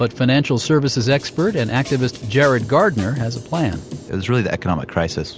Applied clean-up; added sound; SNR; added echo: none; Drum kit; 16 dB; none.